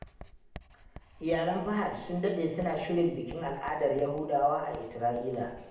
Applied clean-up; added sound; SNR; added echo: none; Writing; 19 dB; reverberation time 0.8 s.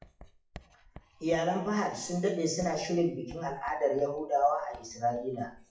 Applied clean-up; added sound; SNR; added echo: classical method WPE with log-MMSE.